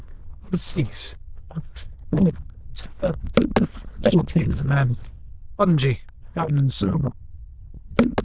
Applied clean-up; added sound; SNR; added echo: neural diffusion model UNIVERSE++.